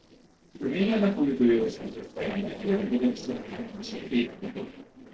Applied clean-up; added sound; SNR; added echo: neural separator model SepFormer DNS4.